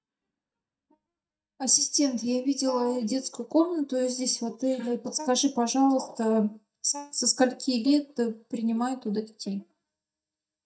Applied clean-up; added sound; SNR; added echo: neural mask model DeepFilterNet 3.